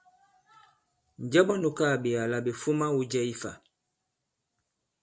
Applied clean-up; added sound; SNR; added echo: none; none; none; none.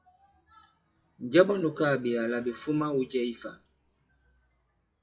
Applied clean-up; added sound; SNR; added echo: classical method WPE with log-MMSE.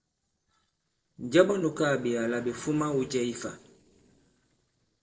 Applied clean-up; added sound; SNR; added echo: neural separator model SepFormer DNS4.